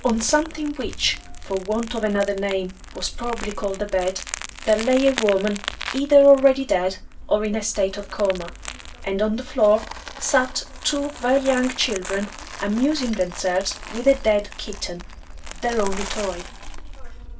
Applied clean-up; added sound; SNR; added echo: none; Crumpling, crinkling; 12 dB; reverberation time 0.2 s.